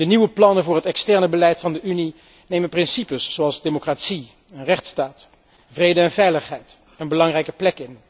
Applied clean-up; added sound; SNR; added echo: none; none; none; none.